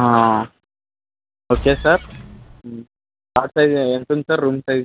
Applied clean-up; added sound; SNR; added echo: none; Engine; 11 dB; none.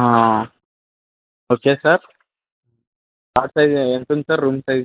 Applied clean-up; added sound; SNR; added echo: neural mask model Resemble Enhance denoiser.